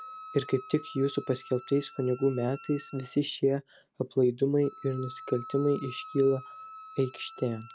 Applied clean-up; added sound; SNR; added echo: none; Wind instrument, woodwind instrument; 17 dB; none.